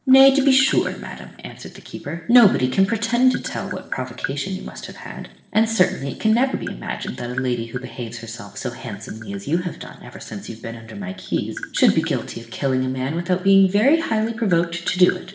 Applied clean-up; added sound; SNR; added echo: neural separator model SepFormer DNS4.